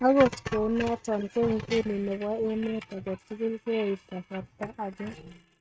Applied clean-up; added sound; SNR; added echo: neural mask model RNNoise.